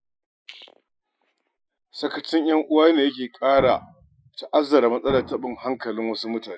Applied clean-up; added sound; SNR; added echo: classical method Wiener filter.